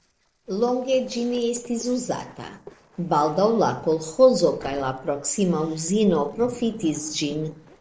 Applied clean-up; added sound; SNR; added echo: neural separator model SepFormer DNS4.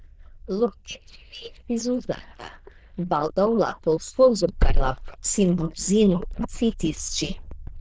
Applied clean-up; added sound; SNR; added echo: neural diffusion model UNIVERSE++.